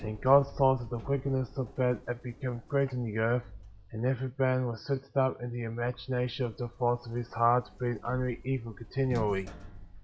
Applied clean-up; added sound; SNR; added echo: none; Sliding door; 17 dB; none.